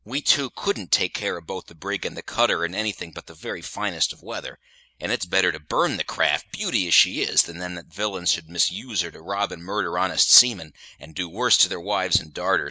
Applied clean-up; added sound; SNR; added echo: none; none; none; none.